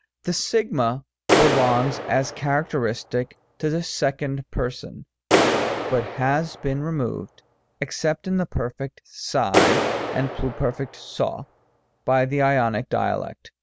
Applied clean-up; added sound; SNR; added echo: none; Clapping; 3 dB; none.